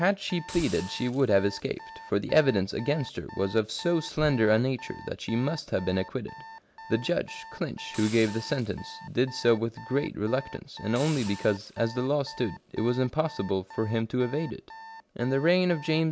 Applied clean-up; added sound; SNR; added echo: none; Hiss + Alarm; 17 dB; none.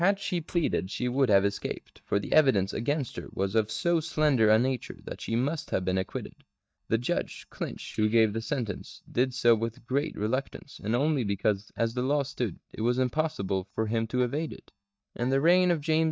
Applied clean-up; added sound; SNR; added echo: neural mask model DeepFilterNet 3.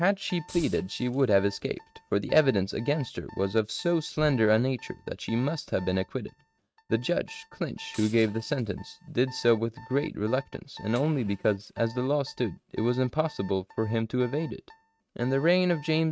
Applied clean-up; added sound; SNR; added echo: neural mask model RNNoise.